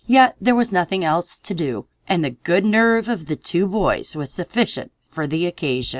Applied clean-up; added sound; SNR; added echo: none; none; none; none.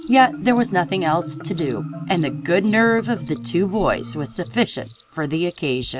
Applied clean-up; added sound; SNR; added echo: none; Cricket + Marimba, xylophone; 10 dB; none.